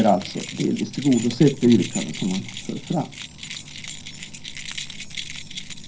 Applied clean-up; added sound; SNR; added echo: none; Keys jangling; 11 dB; reverberation time 0.3 s.